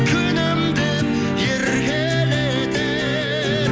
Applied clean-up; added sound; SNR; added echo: none; none; none; none.